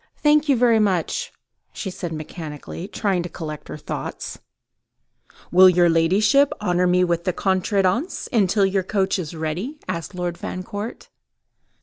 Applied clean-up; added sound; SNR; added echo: none; none; none; none.